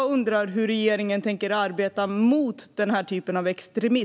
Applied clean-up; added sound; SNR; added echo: none; none; none; none.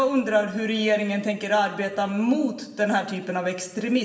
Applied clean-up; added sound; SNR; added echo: none; none; none; reverberation time 1.1 s.